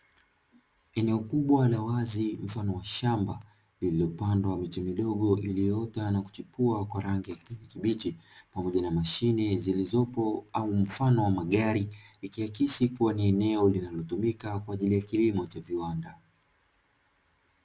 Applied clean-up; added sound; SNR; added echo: none; none; none; none.